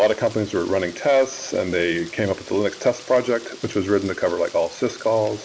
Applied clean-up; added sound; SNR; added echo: none; Rain; 20 dB; none.